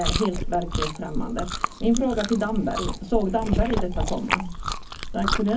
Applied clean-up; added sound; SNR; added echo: none; Chewing, mastication; 1 dB; reverberation time 0.3 s.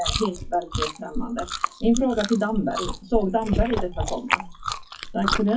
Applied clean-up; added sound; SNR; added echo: classical method WPE with log-MMSE.